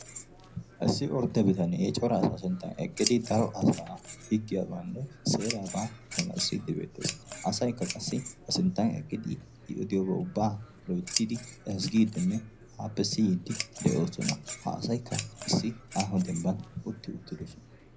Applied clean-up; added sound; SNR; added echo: none; Scissors; 11 dB; reverberation time 0.4 s.